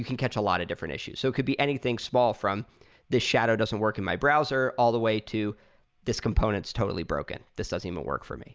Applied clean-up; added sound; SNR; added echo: none; none; none; none.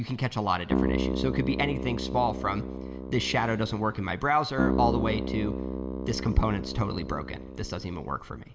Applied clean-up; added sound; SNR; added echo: none; Keyboard (musical); 3 dB; reverberation time 0.8 s.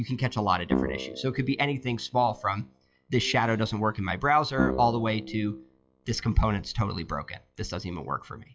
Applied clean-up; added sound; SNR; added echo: classical method WPE with log-MMSE.